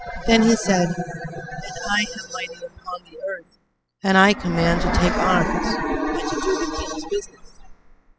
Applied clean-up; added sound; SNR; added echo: classical method spectral subtraction.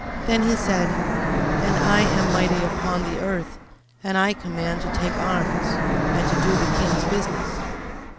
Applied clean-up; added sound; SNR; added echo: none; Fixed-wing aircraft, airplane; -2 dB; none.